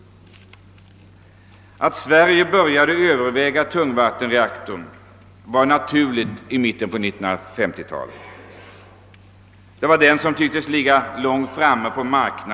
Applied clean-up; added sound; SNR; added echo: none; none; none; none.